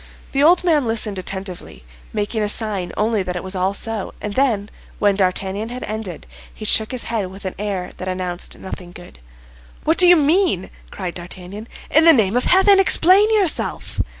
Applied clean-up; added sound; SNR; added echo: none; none; none; none.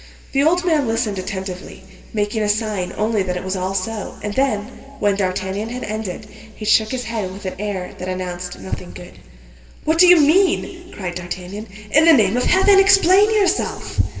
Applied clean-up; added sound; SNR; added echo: none; none; none; reverberation time 1.8 s.